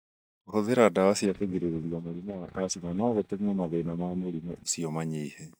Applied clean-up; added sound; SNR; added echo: neural mask model DeepFilterNet 3.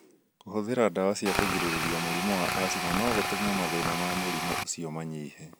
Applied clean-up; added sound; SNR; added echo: none; Tools; -1 dB; none.